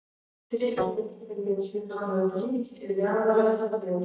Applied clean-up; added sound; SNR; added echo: neural mask model DeepFilterNet 3.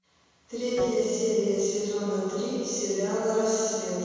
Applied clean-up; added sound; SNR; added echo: none; Bowed string instrument; 17 dB; reverberation time 2.1 s.